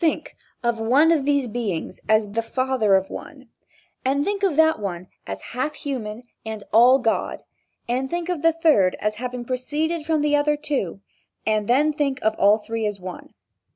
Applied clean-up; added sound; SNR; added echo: none; none; none; none.